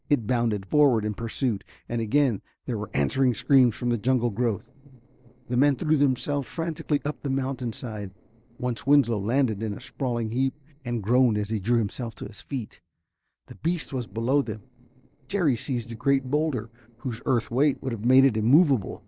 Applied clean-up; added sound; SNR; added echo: neural separator model SepFormer DNS4.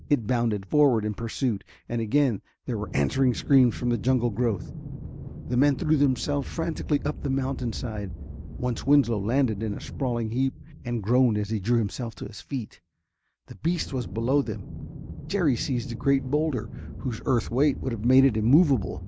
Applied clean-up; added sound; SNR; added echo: none; Aircraft; 12 dB; none.